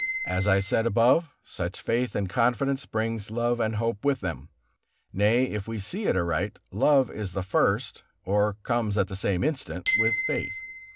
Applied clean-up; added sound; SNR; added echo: none; Bicycle bell; -3 dB; none.